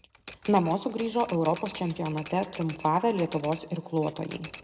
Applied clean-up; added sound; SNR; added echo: none; Typewriter; 18 dB; reverberation time 1.2 s.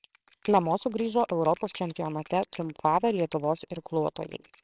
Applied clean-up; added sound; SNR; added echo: neural separator model SepFormer WHAMR!.